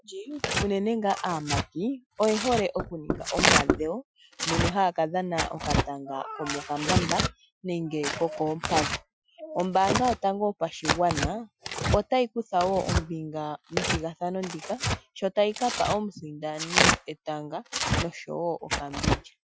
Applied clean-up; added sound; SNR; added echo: classical method Wiener filter.